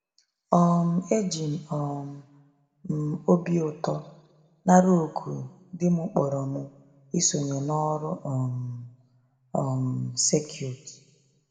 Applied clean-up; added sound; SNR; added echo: none; none; none; reverberation time 1.1 s.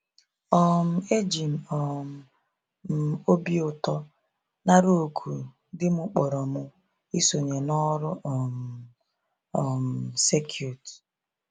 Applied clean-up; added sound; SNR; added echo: none; none; none; none.